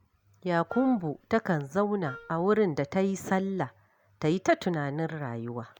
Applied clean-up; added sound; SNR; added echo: none; Wind instrument, woodwind instrument; 18 dB; none.